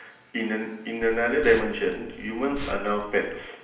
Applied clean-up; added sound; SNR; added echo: none; Liquid; 11 dB; reverberation time 0.8 s.